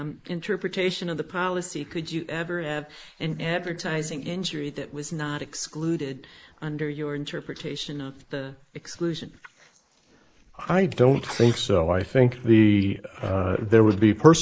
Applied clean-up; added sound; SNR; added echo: neural mask model Resemble Enhance denoiser.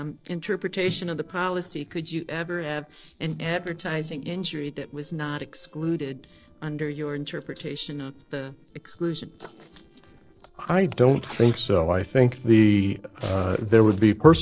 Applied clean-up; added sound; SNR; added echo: neural separator model SepFormer DNS4.